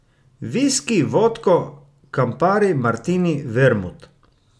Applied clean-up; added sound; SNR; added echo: none; none; none; none.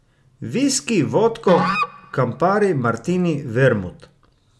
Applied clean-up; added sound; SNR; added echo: none; Musical instrument; 7 dB; none.